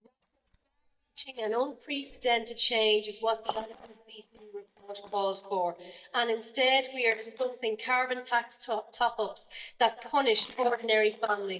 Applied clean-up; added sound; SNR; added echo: neural mask model DeepFilterNet 3.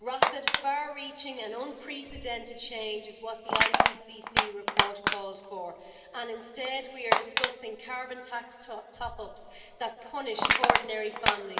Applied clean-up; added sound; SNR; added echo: none; Crushing; -5 dB; reverberation time 2.6 s.